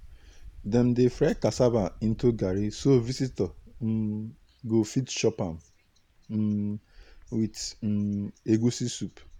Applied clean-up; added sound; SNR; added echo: none; Wind; 20 dB; none.